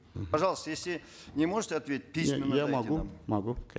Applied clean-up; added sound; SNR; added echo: none; none; none; none.